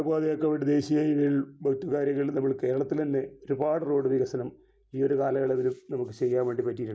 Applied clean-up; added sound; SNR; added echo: none; none; none; none.